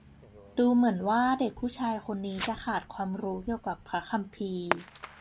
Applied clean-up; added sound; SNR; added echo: none; Fireworks; 12 dB; none.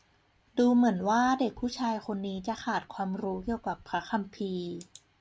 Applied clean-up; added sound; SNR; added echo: none; none; none; none.